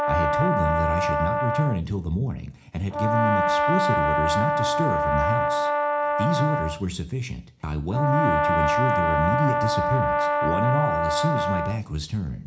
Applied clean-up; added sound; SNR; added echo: none; Brass instrument; -3 dB; reverberation time 0.4 s.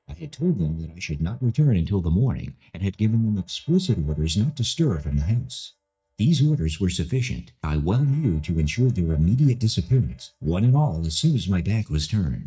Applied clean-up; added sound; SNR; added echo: neural mask model DeepFilterNet 3.